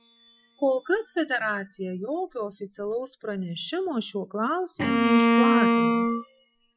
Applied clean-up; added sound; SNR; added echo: classical method Wiener filter.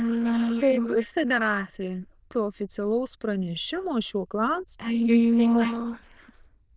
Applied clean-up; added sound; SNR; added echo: neural diffusion model UNIVERSE++.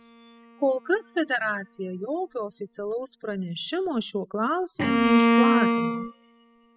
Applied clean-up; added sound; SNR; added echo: classical method spectral subtraction.